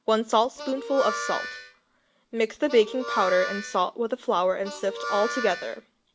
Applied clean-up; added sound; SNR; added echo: none; Harmonica; 9 dB; none.